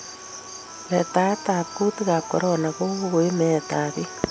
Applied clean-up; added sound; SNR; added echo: none; Cricket; 16 dB; none.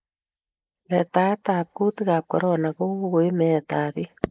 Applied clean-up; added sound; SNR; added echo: neural mask model Resemble Enhance denoiser.